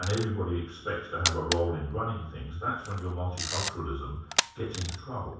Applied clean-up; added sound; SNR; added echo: none; Camera; 5 dB; reverberation time 0.7 s.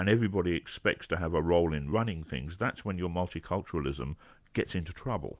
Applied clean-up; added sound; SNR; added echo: none; none; none; none.